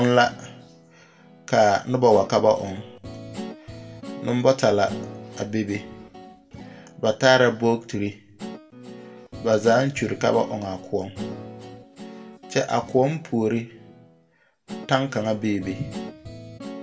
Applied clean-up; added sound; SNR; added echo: none; Guitar; 15 dB; reverberation time 0.5 s.